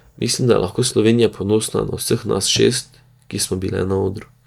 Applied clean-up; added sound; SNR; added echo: neural mask model DeepFilterNet 3.